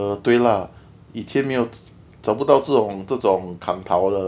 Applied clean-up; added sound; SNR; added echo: none; none; none; none.